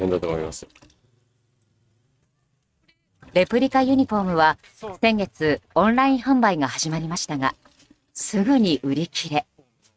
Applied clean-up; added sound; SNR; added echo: neural mask model RNNoise.